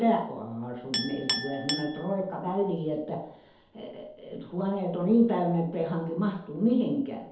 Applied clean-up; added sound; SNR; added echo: none; Chink, clink; 12 dB; reverberation time 2.0 s.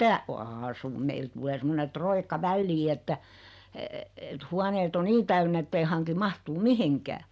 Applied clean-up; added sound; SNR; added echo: none; none; none; none.